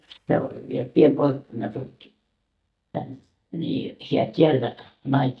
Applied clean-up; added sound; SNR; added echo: neural mask model DeepFilterNet 3.